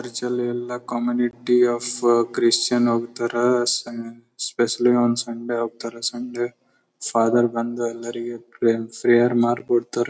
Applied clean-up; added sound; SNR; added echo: none; none; none; none.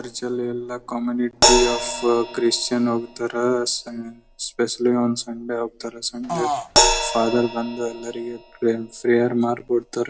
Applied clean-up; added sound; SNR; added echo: none; Fart + Crash cymbal; 3 dB; none.